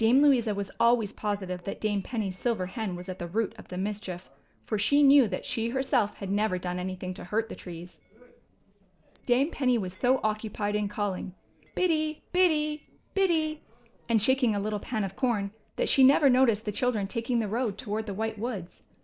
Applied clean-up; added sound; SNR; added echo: neural separator model SepFormer DNS4.